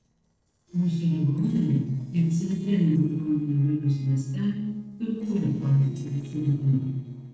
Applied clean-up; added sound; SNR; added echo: neural separator model SepFormer DNS4.